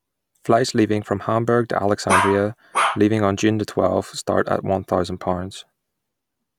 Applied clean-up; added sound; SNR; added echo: none; Bark; 0 dB; none.